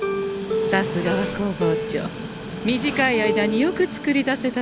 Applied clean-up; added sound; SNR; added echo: none; Train; 9 dB; none.